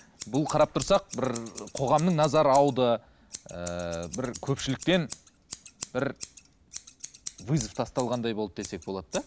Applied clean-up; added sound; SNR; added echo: none; Scissors; 16 dB; none.